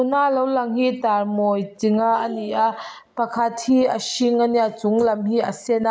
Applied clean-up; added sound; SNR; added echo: none; none; none; none.